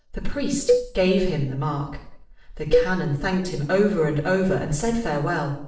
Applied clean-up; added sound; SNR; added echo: neural separator model SepFormer DNS4.